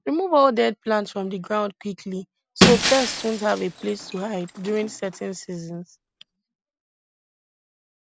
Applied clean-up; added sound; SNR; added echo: none; Shatter; 0 dB; none.